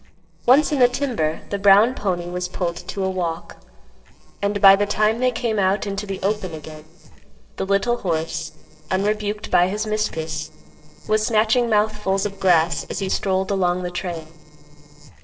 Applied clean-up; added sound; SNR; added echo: neural separator model SepFormer DNS4.